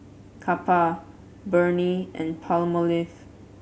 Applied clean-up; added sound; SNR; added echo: none; none; none; none.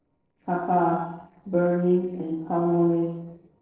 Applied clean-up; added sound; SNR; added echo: neural separator model SepFormer DNS4.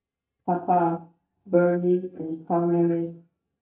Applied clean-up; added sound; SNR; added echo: neural mask model DeepFilterNet 3.